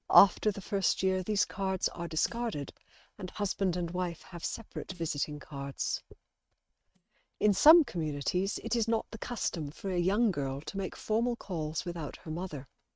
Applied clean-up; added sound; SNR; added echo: neural mask model RNNoise.